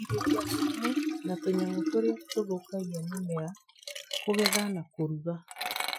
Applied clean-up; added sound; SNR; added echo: classical method Wiener filter.